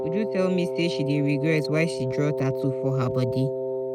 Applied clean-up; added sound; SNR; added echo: neural mask model RNNoise.